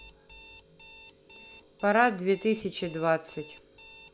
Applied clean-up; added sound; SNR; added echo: none; Alarm; 19 dB; none.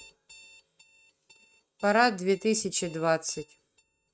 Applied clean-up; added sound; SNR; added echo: neural mask model RNNoise.